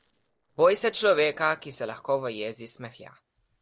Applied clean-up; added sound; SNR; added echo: neural separator model SepFormer DNS4.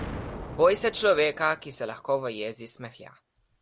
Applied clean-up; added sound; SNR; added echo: none; Explosion; 14 dB; none.